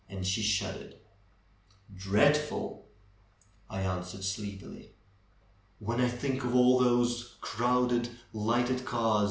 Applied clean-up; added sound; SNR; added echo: none; none; none; none.